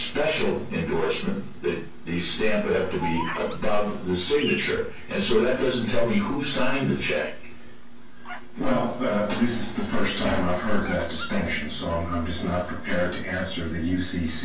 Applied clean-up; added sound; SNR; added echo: none; Bird vocalization, bird call, bird song; 18 dB; reverberation time 0.3 s.